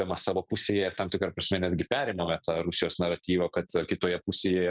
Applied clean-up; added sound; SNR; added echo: none; none; none; none.